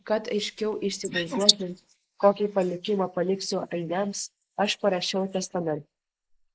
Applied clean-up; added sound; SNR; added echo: neural mask model Resemble Enhance denoiser.